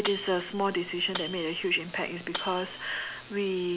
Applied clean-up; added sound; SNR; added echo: none; Tambourine; 10 dB; none.